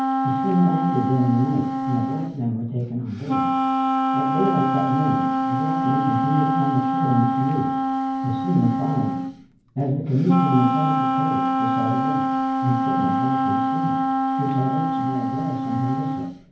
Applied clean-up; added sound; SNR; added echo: none; Wind instrument, woodwind instrument; -2 dB; reverberation time 0.9 s.